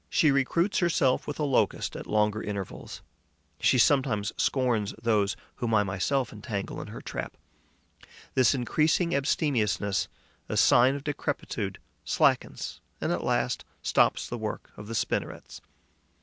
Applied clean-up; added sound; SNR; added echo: none; none; none; none.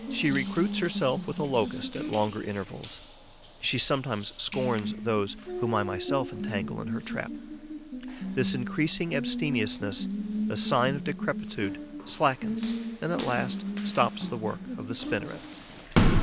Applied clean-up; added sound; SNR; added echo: none; Water tap, faucet; 2 dB; none.